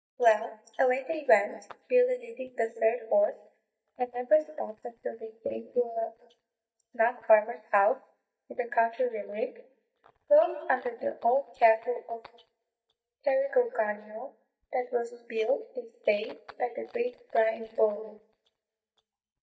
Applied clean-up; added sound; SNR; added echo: neural mask model DeepFilterNet 3.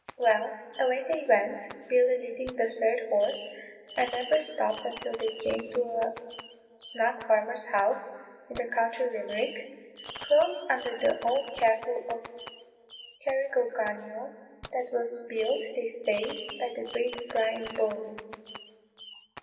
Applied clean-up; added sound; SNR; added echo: none; Fireworks; 16 dB; reverberation time 1.9 s.